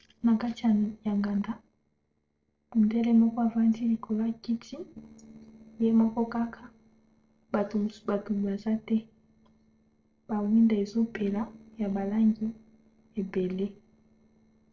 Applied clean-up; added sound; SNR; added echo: neural separator model SepFormer DNS4.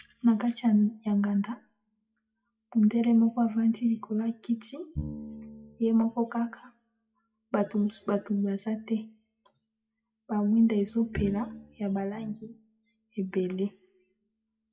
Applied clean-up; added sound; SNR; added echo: classical method WPE with log-MMSE.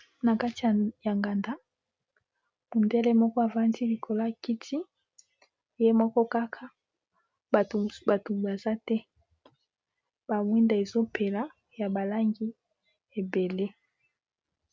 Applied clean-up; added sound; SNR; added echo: none; none; none; none.